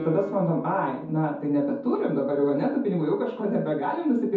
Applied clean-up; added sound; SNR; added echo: none; Guitar; 19 dB; reverberation time 0.6 s.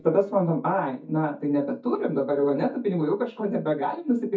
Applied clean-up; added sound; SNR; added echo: neural mask model DeepFilterNet 3.